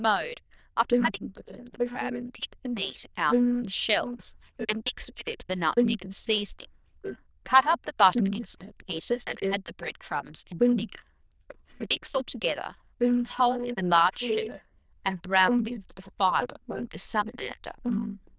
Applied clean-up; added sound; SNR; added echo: neural diffusion model UNIVERSE++.